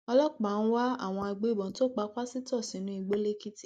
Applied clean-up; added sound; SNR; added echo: neural mask model Resemble Enhance denoiser.